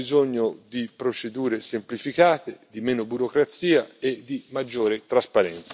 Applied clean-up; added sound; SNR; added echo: none; none; none; none.